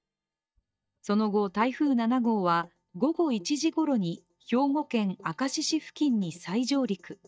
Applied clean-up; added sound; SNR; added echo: neural mask model DeepFilterNet 3.